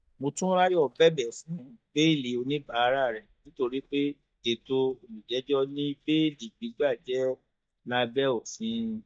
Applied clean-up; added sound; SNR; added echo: neural mask model DeepFilterNet 3.